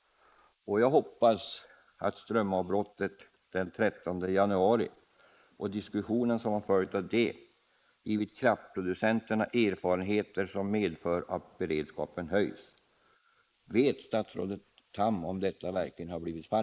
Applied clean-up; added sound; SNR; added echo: neural mask model Resemble Enhance denoiser.